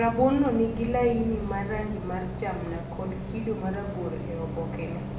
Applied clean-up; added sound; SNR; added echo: none; Bus; 6 dB; reverberation time 0.6 s.